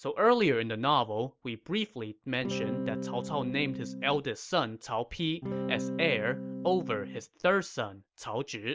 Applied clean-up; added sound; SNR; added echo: none; Electric guitar / Strum; 5 dB; none.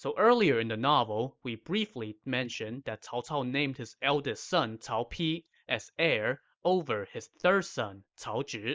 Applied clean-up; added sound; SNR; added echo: neural mask model Resemble Enhance denoiser.